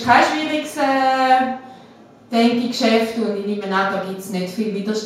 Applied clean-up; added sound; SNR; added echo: none; none; none; reverberation time 0.5 s.